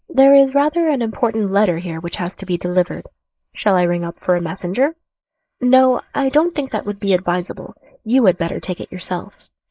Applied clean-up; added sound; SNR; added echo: neural mask model Resemble Enhance denoiser.